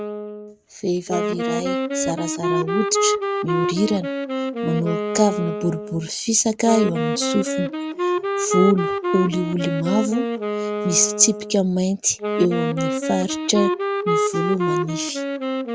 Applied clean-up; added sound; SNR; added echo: none; Wind instrument, woodwind instrument; 1 dB; none.